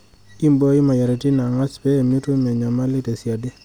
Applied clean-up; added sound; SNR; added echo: none; none; none; none.